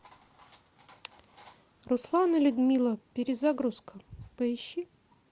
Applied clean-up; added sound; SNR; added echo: none; none; none; none.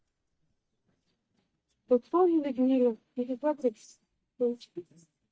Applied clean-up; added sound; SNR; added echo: neural mask model DeepFilterNet 3.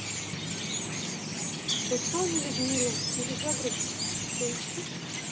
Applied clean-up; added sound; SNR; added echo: none; Chirp, tweet; -5 dB; reverberation time 1.6 s.